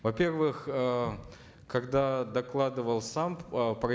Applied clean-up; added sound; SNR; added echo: none; none; none; none.